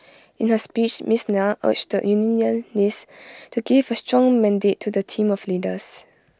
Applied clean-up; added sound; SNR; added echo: none; none; none; none.